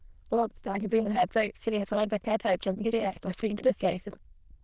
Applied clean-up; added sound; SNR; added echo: neural diffusion model UNIVERSE++.